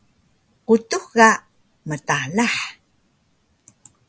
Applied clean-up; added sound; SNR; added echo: none; none; none; none.